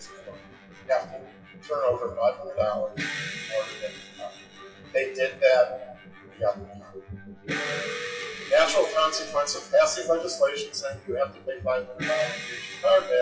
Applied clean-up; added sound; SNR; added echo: classical method WPE with log-MMSE.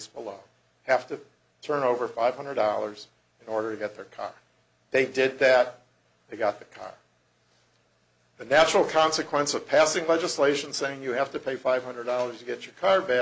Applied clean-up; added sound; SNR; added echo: none; none; none; none.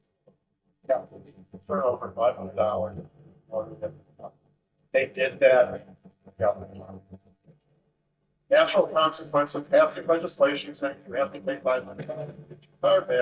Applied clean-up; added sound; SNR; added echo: neural mask model DeepFilterNet 3.